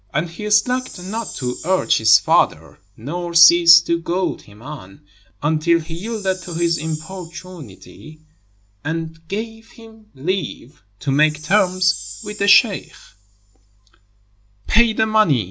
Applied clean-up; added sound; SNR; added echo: none; Chime; 19 dB; none.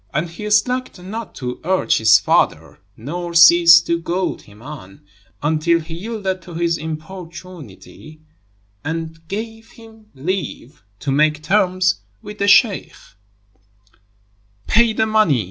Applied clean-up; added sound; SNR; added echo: none; none; none; none.